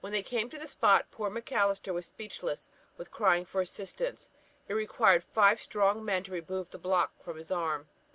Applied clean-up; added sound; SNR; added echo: none; none; none; none.